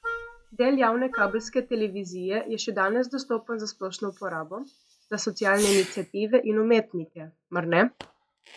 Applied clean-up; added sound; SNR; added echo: classical method log-MMSE.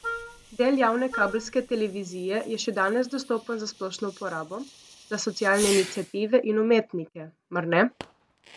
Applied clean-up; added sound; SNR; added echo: none; Fireworks + Wind instrument, woodwind instrument; 13 dB; none.